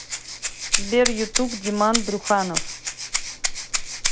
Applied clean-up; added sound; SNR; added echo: none; Rattle (instrument); 1 dB; none.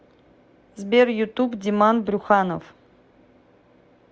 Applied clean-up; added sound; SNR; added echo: none; none; none; none.